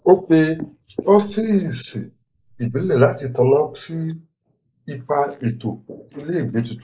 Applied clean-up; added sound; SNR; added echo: neural mask model Resemble Enhance denoiser.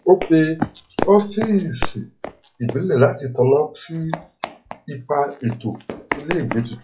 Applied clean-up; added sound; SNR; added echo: classical method log-MMSE.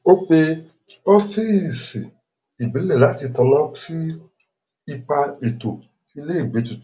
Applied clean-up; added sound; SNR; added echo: none; none; none; none.